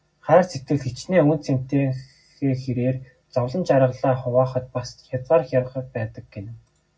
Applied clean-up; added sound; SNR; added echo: none; none; none; reverberation time 0.4 s.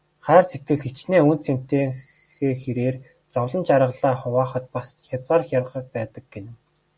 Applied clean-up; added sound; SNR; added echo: none; none; none; none.